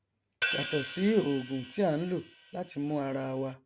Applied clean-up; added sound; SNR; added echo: none; Crash cymbal / Hi-hat; 6 dB; none.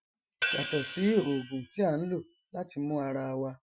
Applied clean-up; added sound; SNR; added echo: classical method Wiener filter.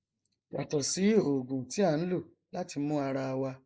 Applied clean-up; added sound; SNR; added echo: neural mask model Resemble Enhance denoiser.